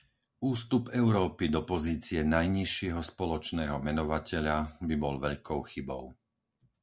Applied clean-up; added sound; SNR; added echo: none; Bird vocalization, bird call, bird song; 6 dB; none.